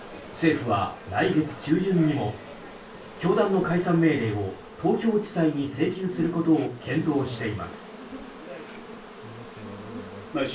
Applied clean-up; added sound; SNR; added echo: none; Insect; 15 dB; reverberation time 0.3 s.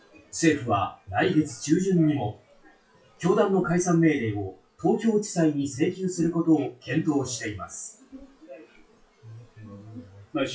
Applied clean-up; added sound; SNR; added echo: classical method WPE with log-MMSE.